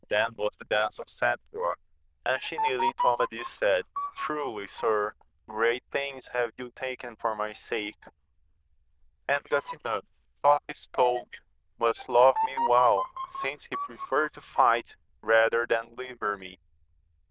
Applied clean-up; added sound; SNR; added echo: neural diffusion model UNIVERSE++.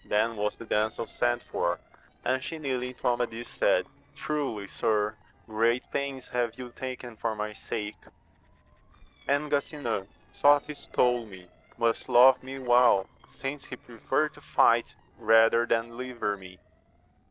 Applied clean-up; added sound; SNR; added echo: neural separator model SepFormer DNS4.